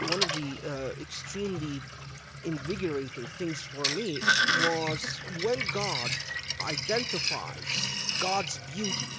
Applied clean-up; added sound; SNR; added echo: none; Sink (filling or washing); -2 dB; none.